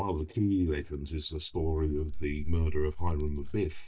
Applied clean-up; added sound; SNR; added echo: neural mask model DeepFilterNet 3.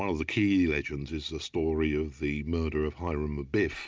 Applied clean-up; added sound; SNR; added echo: none; none; none; none.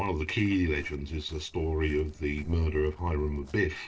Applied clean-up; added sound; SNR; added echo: neural separator model SepFormer DNS4.